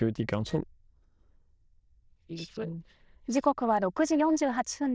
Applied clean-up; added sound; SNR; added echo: neural diffusion model UNIVERSE++.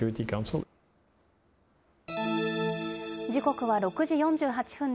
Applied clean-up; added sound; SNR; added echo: none; none; none; none.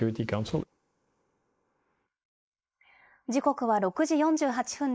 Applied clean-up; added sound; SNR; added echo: neural mask model Resemble Enhance denoiser.